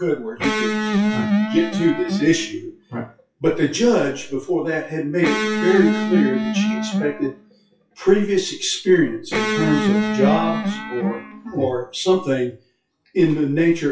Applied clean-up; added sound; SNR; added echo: classical method WPE with log-MMSE.